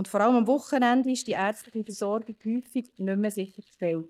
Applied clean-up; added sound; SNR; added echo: neural mask model DeepFilterNet 3.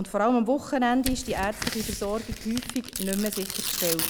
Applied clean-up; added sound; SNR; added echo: none; Tearing; 6 dB; none.